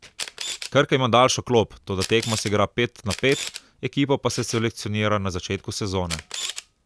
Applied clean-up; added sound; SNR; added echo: none; Camera; 13 dB; none.